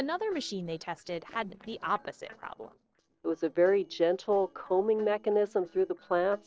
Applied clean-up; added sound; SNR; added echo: neural separator model SepFormer DNS4.